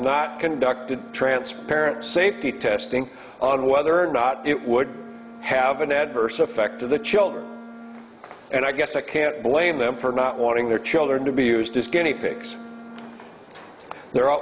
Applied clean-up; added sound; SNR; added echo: none; Bowed string instrument; 18 dB; none.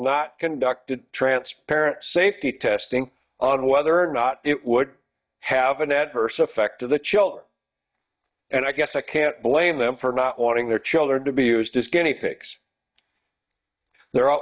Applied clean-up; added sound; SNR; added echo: neural mask model DeepFilterNet 3.